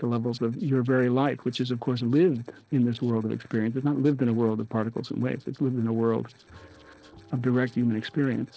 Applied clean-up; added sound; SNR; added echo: neural separator model SepFormer DNS4.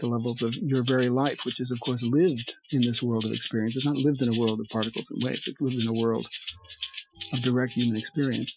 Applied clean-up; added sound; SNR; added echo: classical method Wiener filter.